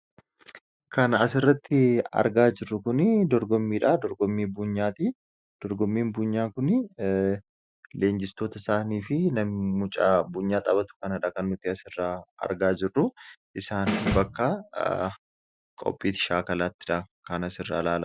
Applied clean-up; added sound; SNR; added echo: classical method Wiener filter.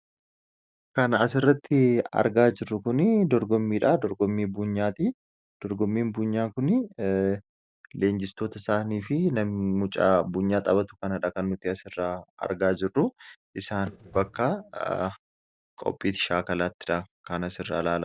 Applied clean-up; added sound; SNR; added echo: neural mask model DeepFilterNet 3.